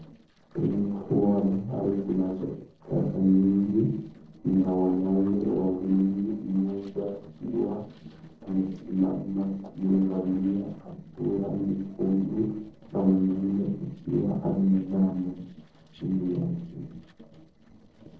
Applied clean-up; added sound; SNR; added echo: neural separator model SepFormer DNS4.